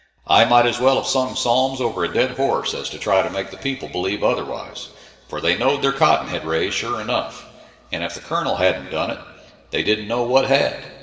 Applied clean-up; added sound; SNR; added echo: none; none; none; reverberation time 2.6 s.